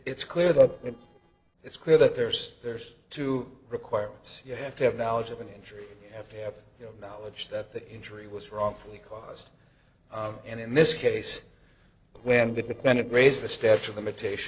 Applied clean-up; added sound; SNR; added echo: neural separator model SepFormer DNS4.